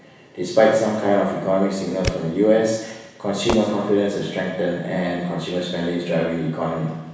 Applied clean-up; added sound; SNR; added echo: none; Fireworks; 12 dB; reverberation time 1.1 s.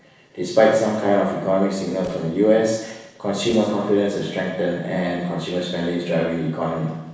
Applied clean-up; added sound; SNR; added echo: neural separator model SepFormer DNS4.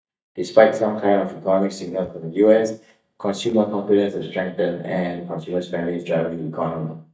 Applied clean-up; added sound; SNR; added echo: neural mask model DeepFilterNet 3.